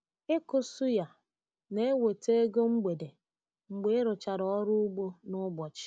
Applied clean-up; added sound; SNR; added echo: none; none; none; none.